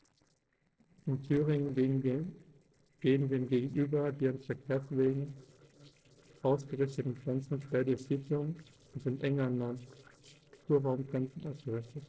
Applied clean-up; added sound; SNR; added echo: neural separator model SepFormer DNS4.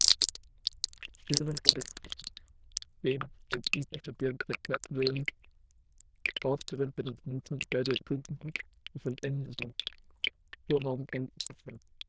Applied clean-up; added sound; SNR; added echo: neural diffusion model UNIVERSE++.